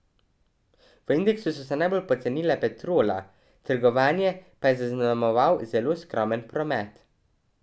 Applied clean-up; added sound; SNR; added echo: none; none; none; none.